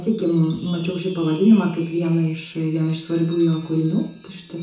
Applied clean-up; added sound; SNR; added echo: none; Chime; 12 dB; reverberation time 0.5 s.